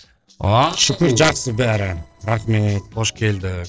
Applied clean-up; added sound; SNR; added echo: neural separator model SepFormer DNS4.